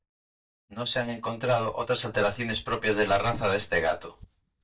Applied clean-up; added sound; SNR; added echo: neural mask model DeepFilterNet 3.